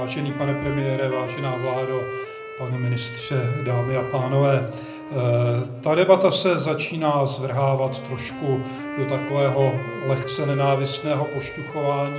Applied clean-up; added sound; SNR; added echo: none; Wind instrument, woodwind instrument; 11 dB; reverberation time 0.5 s.